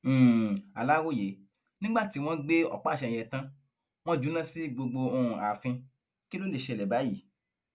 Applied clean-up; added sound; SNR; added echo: none; none; none; none.